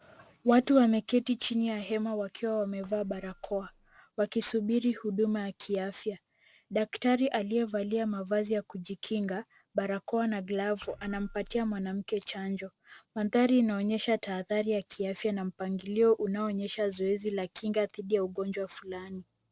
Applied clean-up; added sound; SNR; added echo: neural separator model SepFormer DNS4.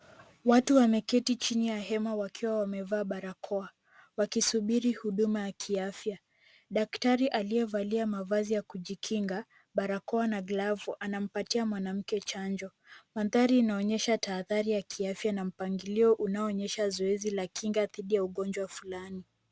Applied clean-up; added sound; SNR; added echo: none; none; none; none.